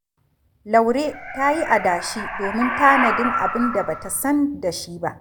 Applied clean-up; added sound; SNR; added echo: none; Animal; 4 dB; none.